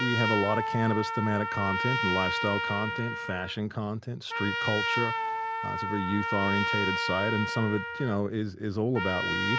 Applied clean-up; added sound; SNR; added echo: none; Trumpet; 1 dB; none.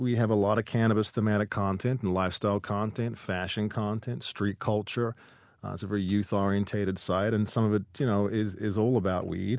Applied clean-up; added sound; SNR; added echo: none; none; none; none.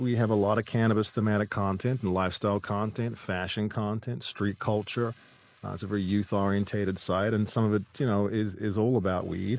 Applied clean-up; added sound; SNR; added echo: neural mask model Resemble Enhance denoiser.